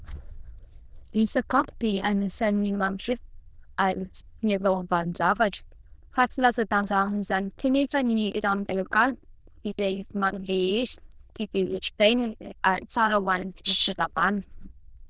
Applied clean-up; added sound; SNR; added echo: neural diffusion model UNIVERSE++.